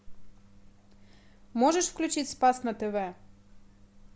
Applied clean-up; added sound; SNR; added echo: none; none; none; none.